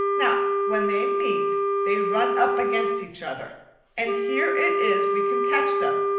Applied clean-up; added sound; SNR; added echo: none; Wind instrument, woodwind instrument; -5 dB; reverberation time 0.8 s.